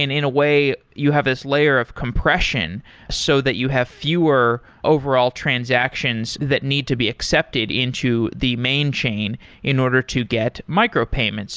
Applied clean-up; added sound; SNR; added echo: none; none; none; none.